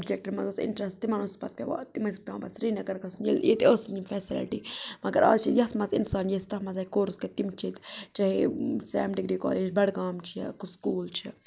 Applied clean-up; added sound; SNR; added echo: none; none; none; none.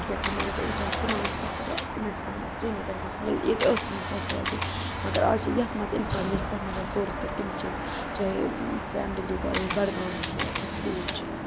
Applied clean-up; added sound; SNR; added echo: none; Car passing by / Traffic noise, roadway noise / Engine + Camera; 1 dB; none.